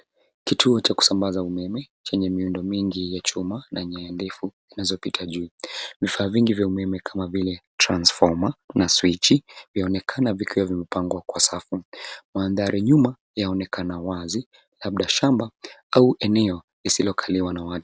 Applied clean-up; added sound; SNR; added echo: none; none; none; none.